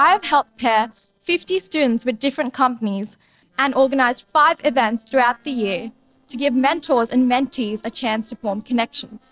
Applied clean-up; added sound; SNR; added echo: neural separator model SepFormer DNS4.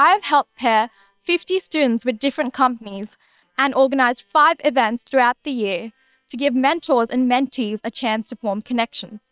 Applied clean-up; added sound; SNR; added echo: neural separator model SepFormer WHAM!.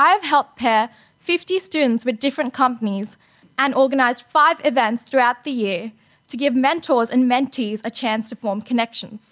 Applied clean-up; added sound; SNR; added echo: none; none; none; none.